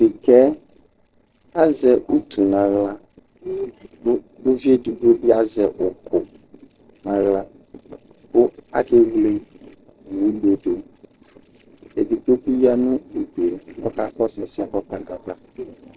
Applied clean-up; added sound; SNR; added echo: neural separator model SepFormer DNS4.